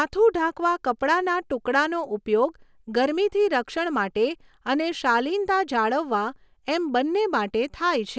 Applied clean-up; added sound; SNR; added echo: none; none; none; none.